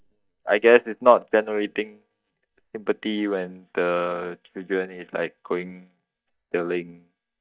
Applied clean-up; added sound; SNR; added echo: neural mask model DeepFilterNet 3.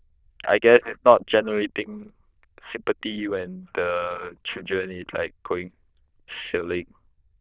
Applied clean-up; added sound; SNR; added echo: neural diffusion model UNIVERSE++.